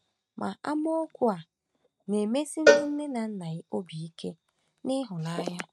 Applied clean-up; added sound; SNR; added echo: neural mask model RNNoise.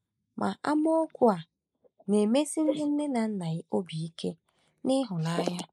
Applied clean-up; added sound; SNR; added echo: neural mask model Resemble Enhance denoiser.